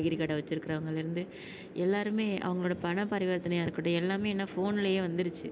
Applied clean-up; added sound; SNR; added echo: none; none; none; none.